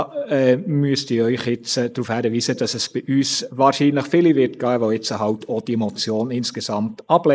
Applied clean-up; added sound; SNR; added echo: neural mask model Resemble Enhance denoiser.